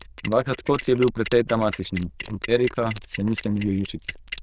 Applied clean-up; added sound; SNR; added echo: neural diffusion model UNIVERSE++.